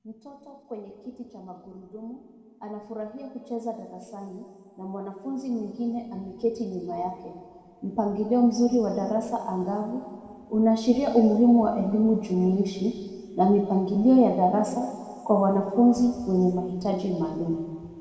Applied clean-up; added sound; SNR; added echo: none; none; none; reverberation time 1.9 s.